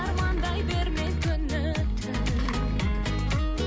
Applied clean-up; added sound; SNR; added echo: none; Engine; 13 dB; none.